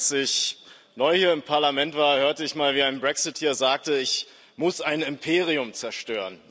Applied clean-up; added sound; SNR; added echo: none; none; none; none.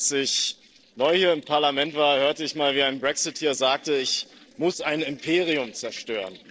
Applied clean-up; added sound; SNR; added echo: neural separator model SepFormer DNS4.